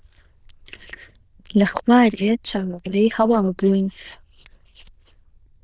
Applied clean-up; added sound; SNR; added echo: neural diffusion model UNIVERSE++.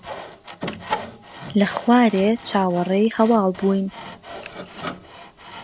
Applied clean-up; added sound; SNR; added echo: none; Sawing; 13 dB; none.